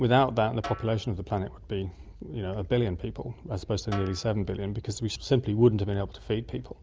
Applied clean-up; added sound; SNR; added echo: none; Snare drum; 18 dB; none.